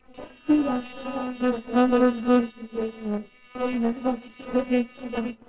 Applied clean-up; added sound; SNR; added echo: neural separator model SepFormer WHAMR!.